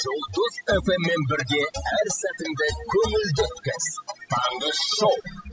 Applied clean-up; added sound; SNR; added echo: classical method spectral subtraction.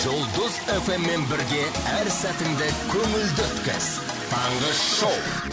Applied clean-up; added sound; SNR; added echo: none; Brass instrument; 16 dB; none.